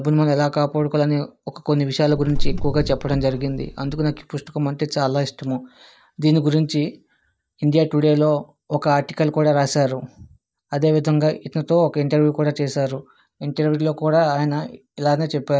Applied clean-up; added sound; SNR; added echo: neural mask model DeepFilterNet 3.